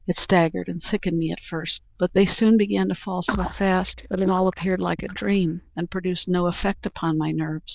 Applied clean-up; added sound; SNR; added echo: neural diffusion model UNIVERSE++.